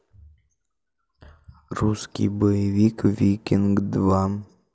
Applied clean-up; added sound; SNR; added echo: none; none; none; none.